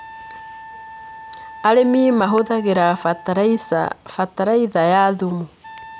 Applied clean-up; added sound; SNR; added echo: none; Wind instrument, woodwind instrument; 20 dB; none.